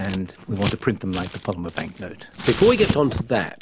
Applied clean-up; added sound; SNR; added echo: none; Scissors; 8 dB; none.